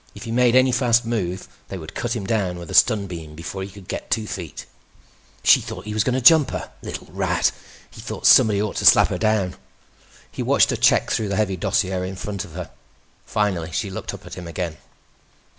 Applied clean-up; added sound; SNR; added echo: none; none; none; none.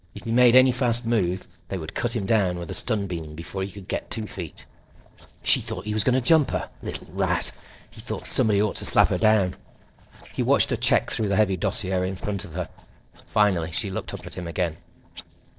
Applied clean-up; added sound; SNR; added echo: neural separator model SepFormer DNS4.